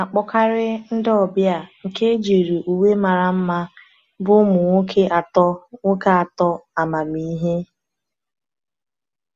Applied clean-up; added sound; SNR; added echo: none; none; none; none.